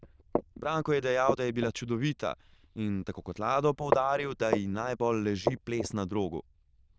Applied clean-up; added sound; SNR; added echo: neural diffusion model UNIVERSE++.